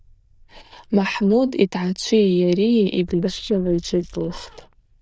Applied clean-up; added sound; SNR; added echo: neural diffusion model UNIVERSE++.